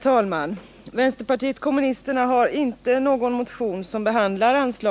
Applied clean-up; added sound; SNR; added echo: none; none; none; none.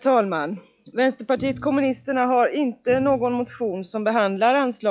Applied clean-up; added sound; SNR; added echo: classical method log-MMSE.